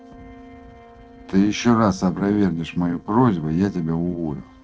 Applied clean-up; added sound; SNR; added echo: neural separator model SepFormer DNS4.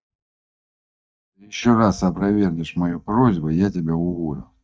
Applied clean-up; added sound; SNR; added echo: neural mask model DeepFilterNet 3.